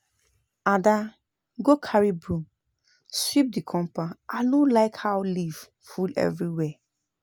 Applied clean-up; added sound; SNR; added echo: none; none; none; none.